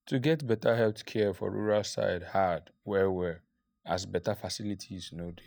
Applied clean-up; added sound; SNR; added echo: neural mask model DeepFilterNet 3.